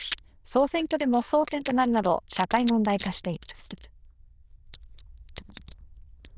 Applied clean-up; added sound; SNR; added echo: neural diffusion model UNIVERSE++.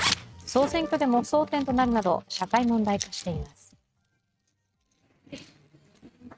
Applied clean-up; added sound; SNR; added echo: neural mask model RNNoise.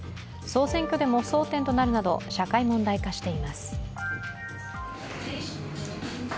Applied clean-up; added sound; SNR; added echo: none; none; none; none.